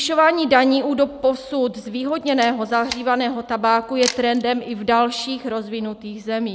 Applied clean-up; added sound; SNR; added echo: none; Camera; 15 dB; none.